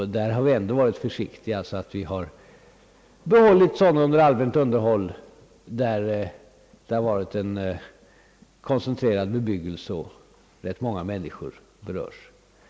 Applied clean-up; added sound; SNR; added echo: none; none; none; none.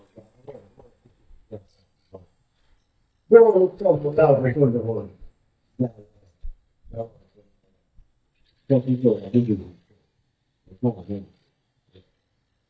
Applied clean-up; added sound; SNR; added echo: neural mask model DeepFilterNet 3.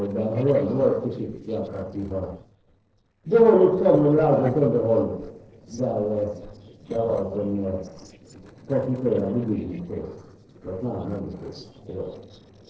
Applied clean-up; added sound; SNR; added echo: neural separator model SepFormer DNS4.